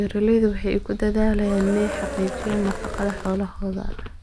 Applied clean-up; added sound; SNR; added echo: none; Thunder / Rain + Cheering; 7 dB; none.